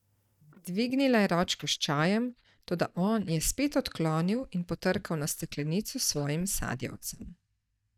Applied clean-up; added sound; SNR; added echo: neural mask model DeepFilterNet 3.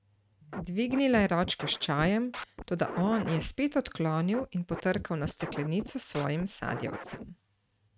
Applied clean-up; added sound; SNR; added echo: neural mask model RNNoise.